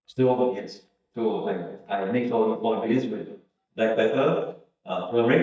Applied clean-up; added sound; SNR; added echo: neural mask model DeepFilterNet 3.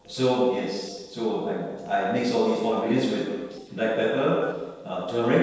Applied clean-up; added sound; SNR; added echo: neural separator model SepFormer DNS4.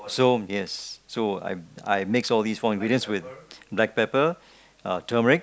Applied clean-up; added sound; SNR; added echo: none; none; none; none.